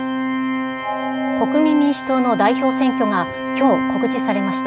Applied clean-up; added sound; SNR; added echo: none; Organ; 1 dB; none.